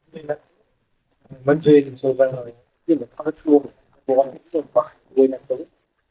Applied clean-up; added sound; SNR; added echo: neural mask model DeepFilterNet 3.